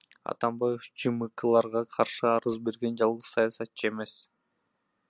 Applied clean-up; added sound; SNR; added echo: none; none; none; none.